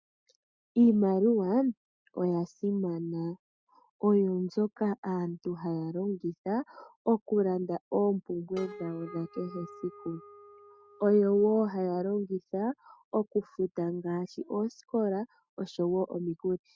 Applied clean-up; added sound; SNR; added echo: neural mask model RNNoise.